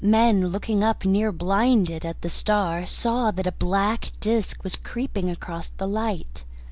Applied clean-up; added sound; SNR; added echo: none; none; none; none.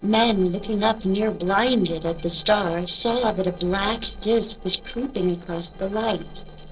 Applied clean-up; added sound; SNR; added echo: neural separator model SepFormer DNS4.